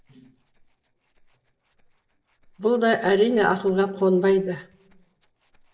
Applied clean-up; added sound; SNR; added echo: neural separator model SepFormer DNS4.